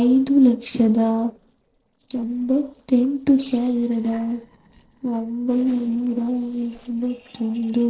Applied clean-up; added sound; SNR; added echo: neural separator model SepFormer DNS4.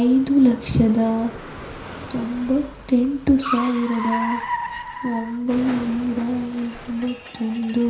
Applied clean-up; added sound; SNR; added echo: none; Car; 11 dB; reverberation time 0.5 s.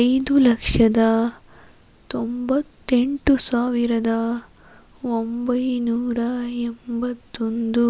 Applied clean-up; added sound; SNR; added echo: none; none; none; none.